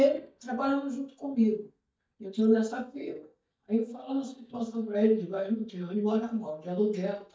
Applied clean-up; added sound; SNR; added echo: neural mask model DeepFilterNet 3.